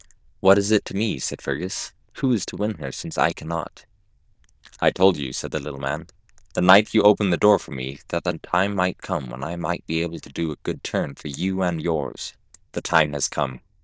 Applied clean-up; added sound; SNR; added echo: neural diffusion model UNIVERSE++.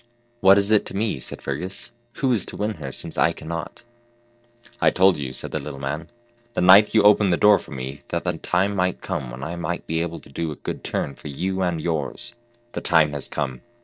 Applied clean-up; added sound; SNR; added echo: neural separator model SepFormer DNS4.